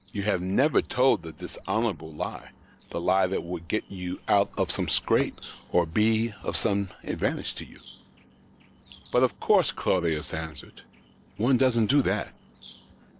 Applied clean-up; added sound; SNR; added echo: neural separator model SepFormer DNS4.